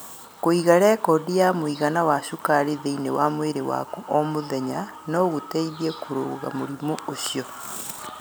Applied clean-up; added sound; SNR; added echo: none; none; none; none.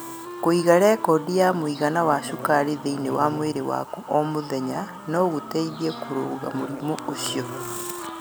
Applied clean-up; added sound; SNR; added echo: none; Buzz + Wind instrument, woodwind instrument; 14 dB; none.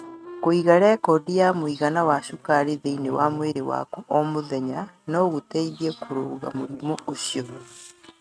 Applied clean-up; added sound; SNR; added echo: neural mask model RNNoise.